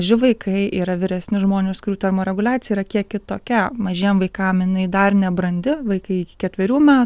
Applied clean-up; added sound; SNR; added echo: none; none; none; none.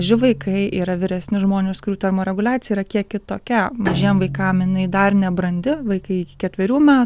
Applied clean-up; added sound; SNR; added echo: none; Bowed string instrument; 13 dB; none.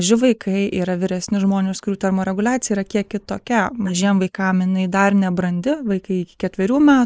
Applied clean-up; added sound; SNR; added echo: neural mask model Resemble Enhance denoiser.